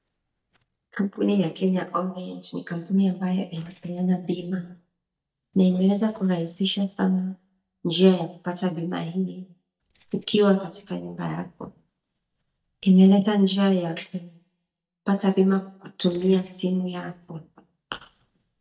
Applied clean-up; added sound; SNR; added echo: neural mask model DeepFilterNet 3.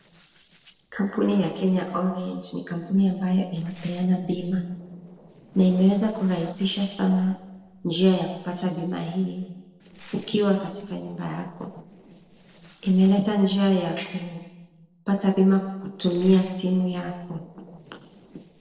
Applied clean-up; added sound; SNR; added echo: neural separator model SepFormer DNS4.